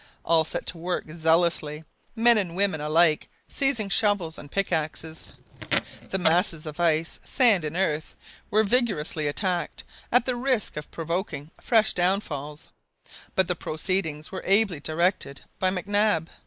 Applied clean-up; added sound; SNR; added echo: neural mask model Resemble Enhance denoiser.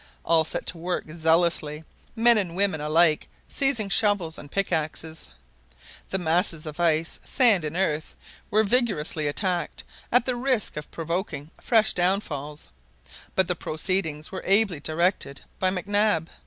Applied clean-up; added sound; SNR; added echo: none; none; none; none.